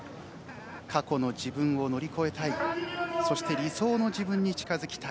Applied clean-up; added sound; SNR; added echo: none; Chicken, rooster; 20 dB; none.